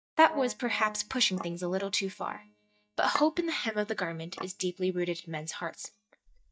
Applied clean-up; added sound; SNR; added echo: neural mask model DeepFilterNet 3.